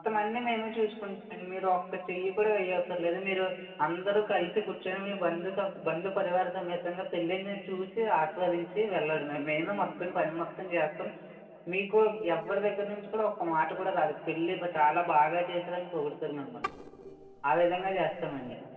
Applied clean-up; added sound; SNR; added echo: neural separator model SepFormer DNS4.